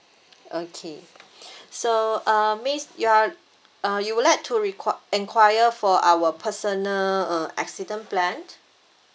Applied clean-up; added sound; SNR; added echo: none; none; none; none.